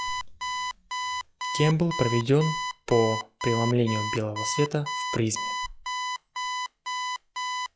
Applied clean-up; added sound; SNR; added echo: classical method log-MMSE.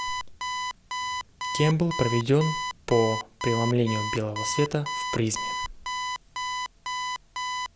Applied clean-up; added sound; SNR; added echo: none; Alarm; 4 dB; none.